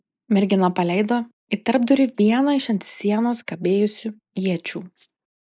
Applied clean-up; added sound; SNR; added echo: neural mask model Resemble Enhance denoiser.